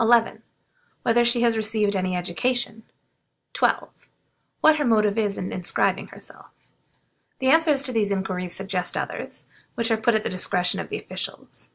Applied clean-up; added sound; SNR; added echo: none; none; none; none.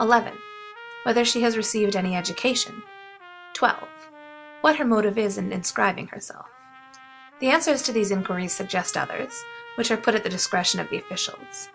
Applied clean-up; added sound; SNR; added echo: none; Trumpet; 18 dB; none.